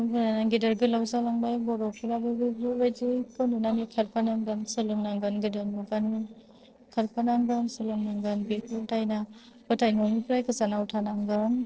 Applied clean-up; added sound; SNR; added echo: neural separator model SepFormer DNS4.